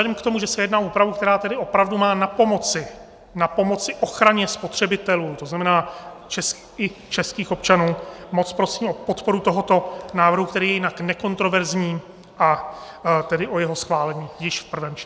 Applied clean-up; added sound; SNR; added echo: none; none; none; none.